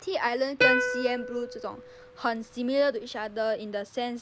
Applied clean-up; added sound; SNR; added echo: none; Plucked string instrument; 1 dB; none.